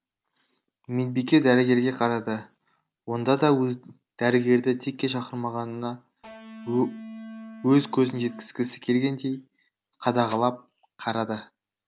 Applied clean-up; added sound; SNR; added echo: none; Electric guitar; 15 dB; none.